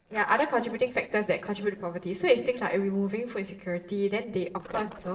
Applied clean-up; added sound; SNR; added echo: neural separator model SepFormer DNS4.